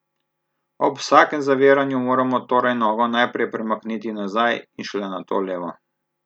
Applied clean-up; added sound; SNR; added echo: none; none; none; none.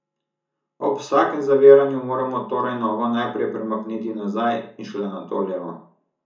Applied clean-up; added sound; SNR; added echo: none; none; none; reverberation time 0.6 s.